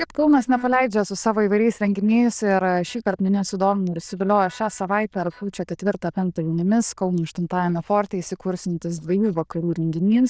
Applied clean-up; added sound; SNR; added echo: neural diffusion model UNIVERSE++.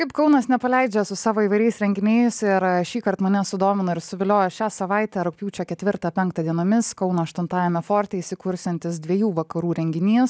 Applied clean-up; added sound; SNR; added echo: none; none; none; none.